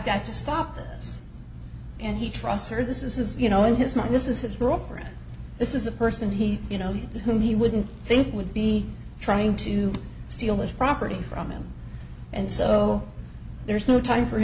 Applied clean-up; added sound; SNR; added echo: none; none; none; none.